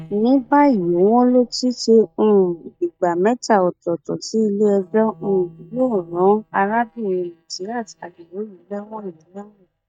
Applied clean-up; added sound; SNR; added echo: neural mask model DeepFilterNet 3.